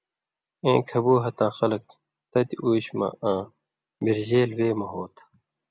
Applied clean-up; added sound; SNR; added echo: none; none; none; none.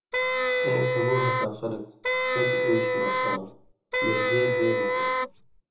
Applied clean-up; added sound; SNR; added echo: none; Wind instrument, woodwind instrument; -5 dB; reverberation time 0.6 s.